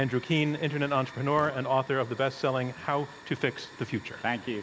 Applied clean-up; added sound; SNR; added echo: none; Hiss / Fire; 19 dB; none.